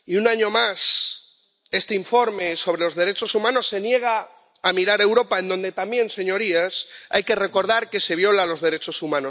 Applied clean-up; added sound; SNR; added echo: none; none; none; none.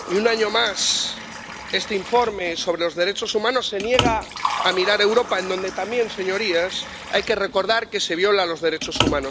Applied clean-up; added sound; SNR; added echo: none; Liquid; 8 dB; none.